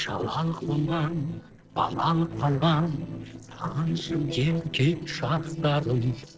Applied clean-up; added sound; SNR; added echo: neural separator model SepFormer DNS4.